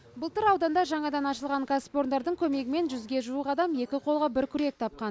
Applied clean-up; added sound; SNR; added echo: none; none; none; none.